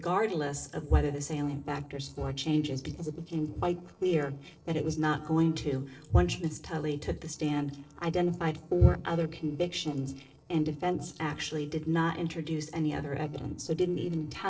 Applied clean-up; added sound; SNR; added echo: neural separator model SepFormer DNS4.